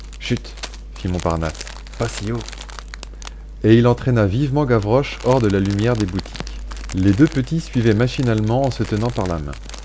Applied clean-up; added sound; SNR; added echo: none; Crumpling, crinkling; 19 dB; none.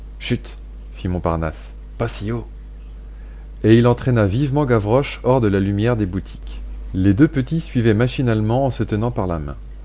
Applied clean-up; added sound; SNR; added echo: none; none; none; none.